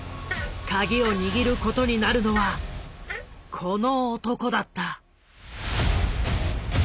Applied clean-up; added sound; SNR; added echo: none; Fart; 12 dB; none.